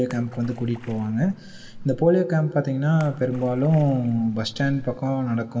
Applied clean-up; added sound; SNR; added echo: none; Splash, splatter; 18 dB; reverberation time 2.1 s.